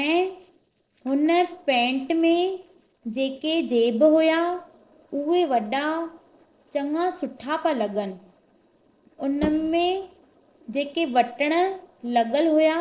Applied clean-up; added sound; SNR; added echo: neural separator model SepFormer DNS4.